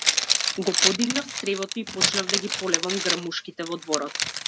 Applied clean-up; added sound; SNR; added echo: none; Zipper (clothing); -3 dB; none.